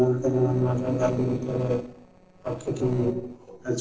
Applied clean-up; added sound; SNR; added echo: neural separator model SepFormer DNS4.